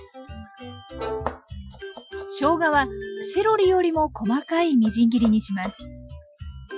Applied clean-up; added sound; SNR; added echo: classical method Wiener filter.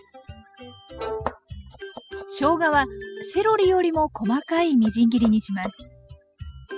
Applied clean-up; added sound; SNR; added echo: classical method spectral subtraction.